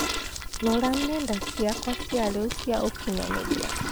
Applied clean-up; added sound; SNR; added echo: none; Toilet flush / Gurgling + Crumpling, crinkling; 3 dB; none.